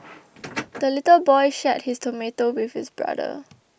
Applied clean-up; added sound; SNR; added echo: none; none; none; none.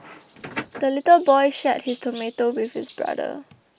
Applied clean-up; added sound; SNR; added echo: none; Chirp, tweet; 20 dB; none.